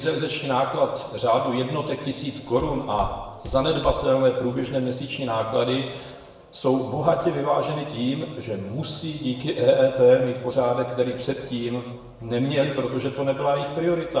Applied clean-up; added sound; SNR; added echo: none; Walk, footsteps; 12 dB; reverberation time 1.1 s.